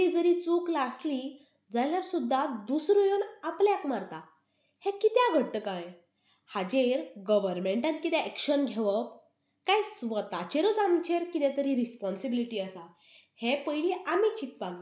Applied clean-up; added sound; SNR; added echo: none; none; none; none.